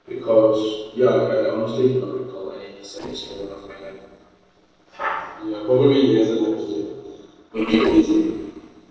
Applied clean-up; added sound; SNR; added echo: neural separator model SepFormer DNS4.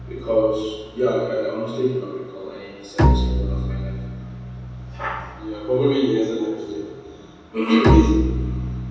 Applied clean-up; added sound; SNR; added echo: none; Bowed string instrument; 1 dB; reverberation time 1.1 s.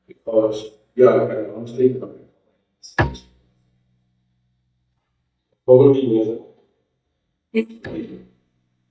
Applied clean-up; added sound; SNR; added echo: neural mask model DeepFilterNet 3.